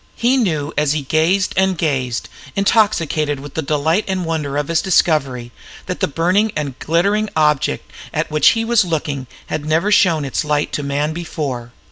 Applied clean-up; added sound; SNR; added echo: none; none; none; none.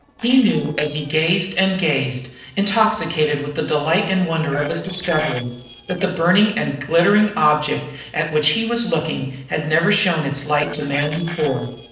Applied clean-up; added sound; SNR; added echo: neural separator model SepFormer DNS4.